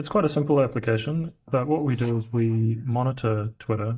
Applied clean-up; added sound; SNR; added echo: neural mask model DeepFilterNet 3.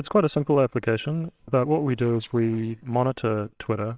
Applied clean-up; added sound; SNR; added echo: neural separator model SepFormer WHAMR!.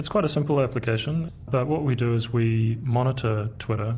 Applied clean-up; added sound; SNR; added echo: none; none; none; none.